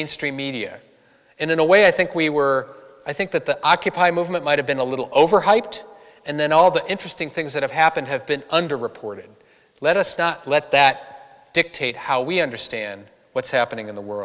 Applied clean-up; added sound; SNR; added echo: none; none; none; none.